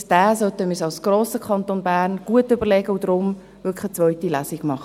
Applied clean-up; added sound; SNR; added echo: none; none; none; none.